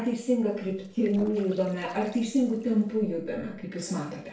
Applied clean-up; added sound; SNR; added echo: neural separator model SepFormer DNS4.